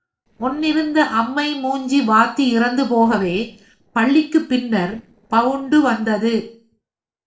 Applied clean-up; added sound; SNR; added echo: neural separator model SepFormer DNS4.